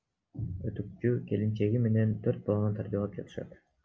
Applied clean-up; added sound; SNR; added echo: none; none; none; none.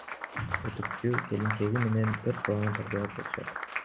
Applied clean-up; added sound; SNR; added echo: none; Applause; 6 dB; none.